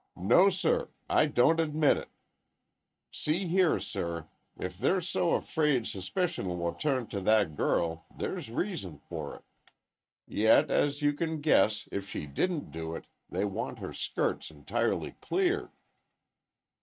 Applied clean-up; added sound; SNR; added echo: neural mask model RNNoise.